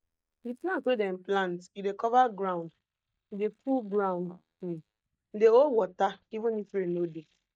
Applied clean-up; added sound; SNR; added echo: neural mask model DeepFilterNet 3.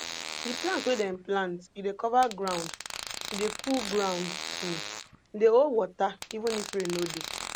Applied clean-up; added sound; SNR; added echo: none; Fart; 9 dB; none.